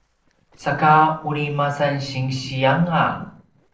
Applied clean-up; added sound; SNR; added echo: neural separator model SepFormer DNS4.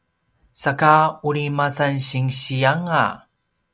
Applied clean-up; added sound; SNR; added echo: none; none; none; none.